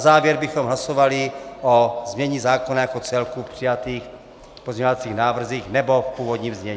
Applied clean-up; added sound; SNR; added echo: none; none; none; none.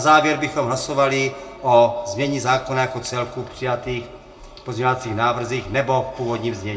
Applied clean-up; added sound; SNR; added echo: none; none; none; reverberation time 0.2 s.